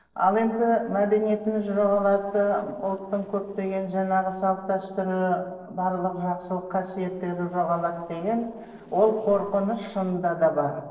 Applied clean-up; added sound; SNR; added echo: neural separator model SepFormer DNS4.